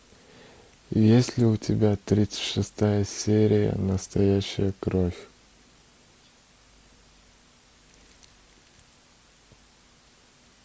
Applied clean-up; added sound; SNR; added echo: none; none; none; none.